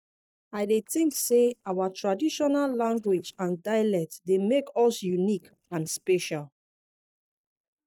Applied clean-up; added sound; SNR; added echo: neural mask model DeepFilterNet 3.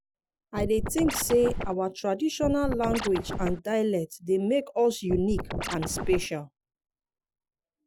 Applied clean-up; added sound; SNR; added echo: none; Scratching (performance technique); 4 dB; none.